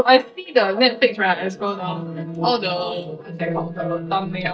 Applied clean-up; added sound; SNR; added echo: neural mask model DeepFilterNet 3.